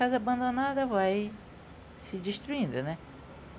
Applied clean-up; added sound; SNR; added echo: none; none; none; none.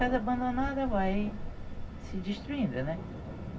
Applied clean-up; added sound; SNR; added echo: none; Thunder; 5 dB; reverberation time 0.4 s.